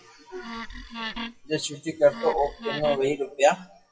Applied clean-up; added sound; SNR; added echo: classical method WPE with log-MMSE.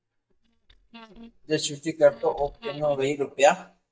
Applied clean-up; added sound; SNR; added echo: neural mask model DeepFilterNet 3.